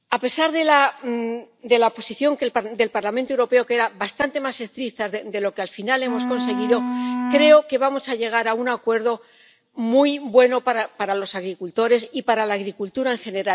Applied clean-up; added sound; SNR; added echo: none; Wind instrument, woodwind instrument; 6 dB; none.